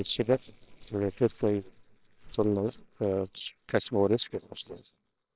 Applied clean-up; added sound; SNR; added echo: neural separator model SepFormer WHAMR!.